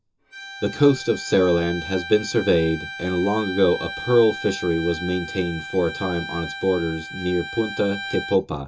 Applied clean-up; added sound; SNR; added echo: none; Bowed string instrument; 11 dB; reverberation time 0.2 s.